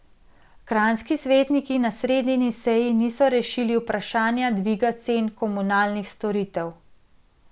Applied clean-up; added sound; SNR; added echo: none; none; none; none.